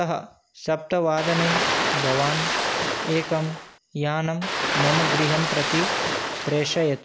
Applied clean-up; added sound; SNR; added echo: none; Ocean; -1 dB; none.